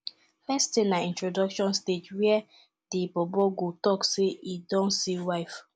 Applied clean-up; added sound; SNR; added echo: none; none; none; none.